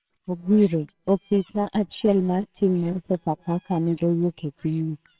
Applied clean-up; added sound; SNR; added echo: neural separator model SepFormer WHAMR!.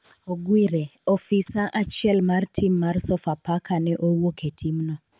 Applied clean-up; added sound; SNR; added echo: none; none; none; none.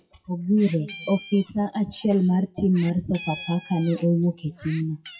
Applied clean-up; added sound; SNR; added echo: classical method WPE with log-MMSE.